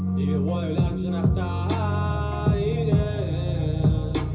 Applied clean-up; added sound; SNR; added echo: none; none; none; reverberation time 0.5 s.